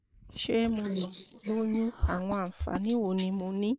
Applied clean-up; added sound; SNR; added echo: neural mask model Resemble Enhance denoiser.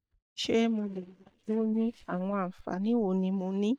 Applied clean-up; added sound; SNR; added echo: neural mask model DeepFilterNet 3.